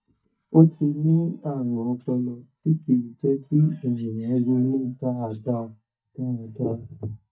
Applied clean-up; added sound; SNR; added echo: neural mask model DeepFilterNet 3.